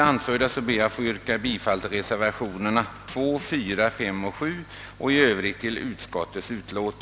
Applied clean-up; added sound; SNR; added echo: none; none; none; none.